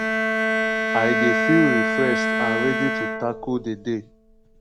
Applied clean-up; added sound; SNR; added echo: none; Bowed string instrument; -2 dB; none.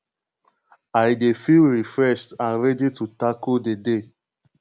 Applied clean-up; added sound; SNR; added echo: none; none; none; none.